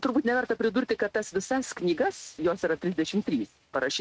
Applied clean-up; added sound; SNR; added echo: neural mask model RNNoise.